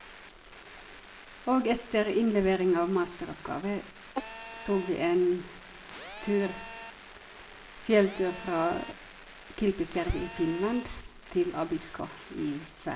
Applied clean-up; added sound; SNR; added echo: none; Telephone; 15 dB; reverberation time 0.5 s.